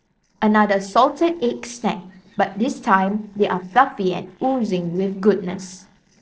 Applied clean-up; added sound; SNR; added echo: neural separator model SepFormer DNS4.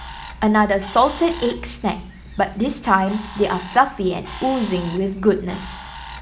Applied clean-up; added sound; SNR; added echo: none; Bird; 17 dB; none.